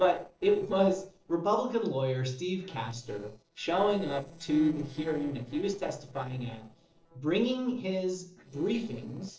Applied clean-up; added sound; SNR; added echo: neural separator model SepFormer DNS4.